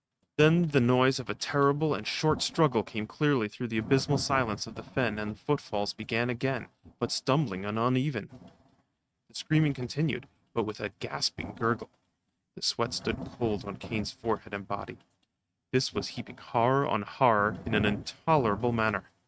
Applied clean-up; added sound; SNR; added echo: neural mask model RNNoise.